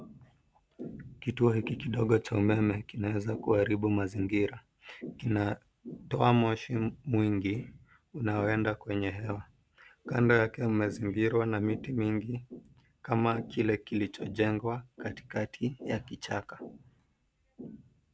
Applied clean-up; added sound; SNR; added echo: none; none; none; none.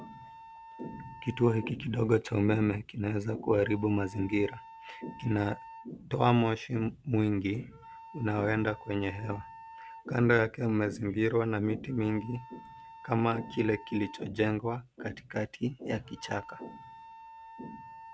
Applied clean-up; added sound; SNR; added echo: none; Wind instrument, woodwind instrument; 20 dB; none.